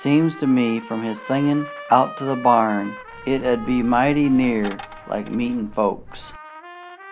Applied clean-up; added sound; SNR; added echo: none; Trumpet + Coin (dropping); 15 dB; none.